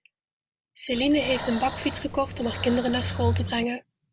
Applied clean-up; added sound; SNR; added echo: none; Breathing; 4 dB; none.